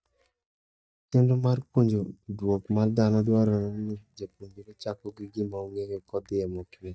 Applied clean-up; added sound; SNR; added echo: neural mask model DeepFilterNet 3.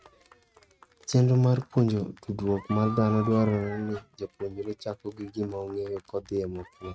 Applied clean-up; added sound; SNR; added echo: neural mask model RNNoise.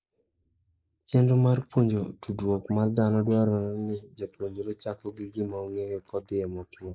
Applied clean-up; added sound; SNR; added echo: neural mask model Resemble Enhance denoiser.